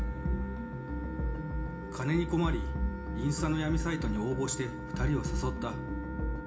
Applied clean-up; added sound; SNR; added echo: none; Wind instrument, woodwind instrument; 14 dB; reverberation time 0.4 s.